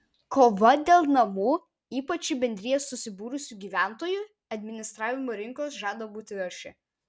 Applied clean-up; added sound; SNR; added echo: none; none; none; none.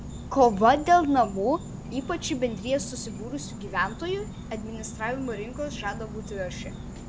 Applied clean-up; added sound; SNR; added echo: none; Insect; 11 dB; none.